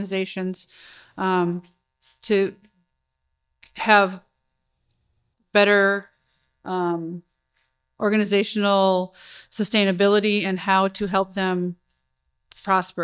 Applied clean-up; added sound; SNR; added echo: neural mask model DeepFilterNet 3.